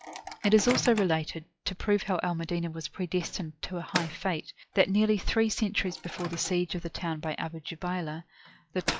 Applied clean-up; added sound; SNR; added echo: classical method log-MMSE.